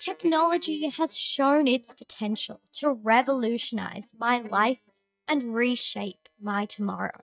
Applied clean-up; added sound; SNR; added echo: neural mask model DeepFilterNet 3.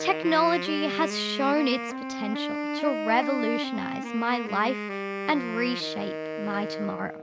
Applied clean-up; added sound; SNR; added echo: none; Wind instrument, woodwind instrument; 4 dB; none.